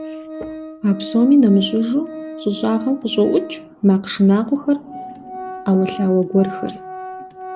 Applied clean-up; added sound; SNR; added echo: none; Organ; 14 dB; none.